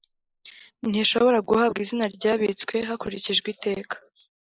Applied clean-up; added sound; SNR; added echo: neural mask model Resemble Enhance denoiser.